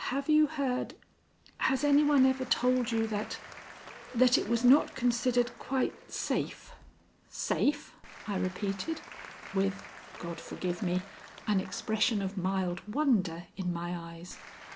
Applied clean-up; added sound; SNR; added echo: none; Applause / Crowd; 19 dB; none.